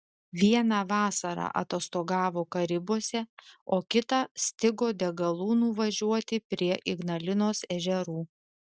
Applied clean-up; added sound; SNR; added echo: none; none; none; none.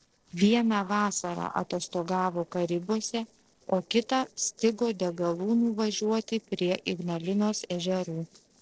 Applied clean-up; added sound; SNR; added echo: neural separator model SepFormer DNS4.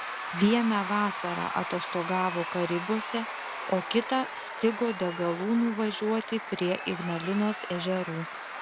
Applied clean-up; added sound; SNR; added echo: none; Applause / Crowd / Cheering; 8 dB; none.